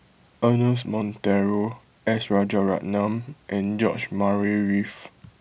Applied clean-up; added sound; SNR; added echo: none; none; none; none.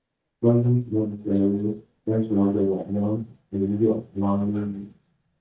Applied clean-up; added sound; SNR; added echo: neural mask model DeepFilterNet 3.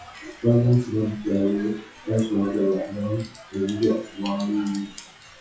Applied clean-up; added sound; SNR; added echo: classical method WPE with log-MMSE.